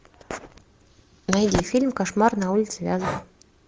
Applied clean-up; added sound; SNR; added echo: none; Breathing; 15 dB; none.